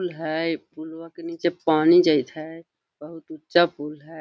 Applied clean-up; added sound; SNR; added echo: none; none; none; none.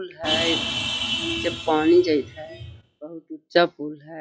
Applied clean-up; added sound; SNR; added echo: classical method log-MMSE.